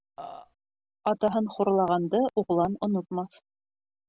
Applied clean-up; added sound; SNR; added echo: none; Burping, eructation; 14 dB; none.